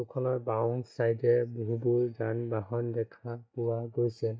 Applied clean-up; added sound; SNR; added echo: neural mask model DeepFilterNet 3.